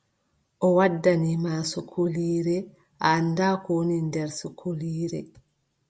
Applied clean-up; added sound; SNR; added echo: none; none; none; none.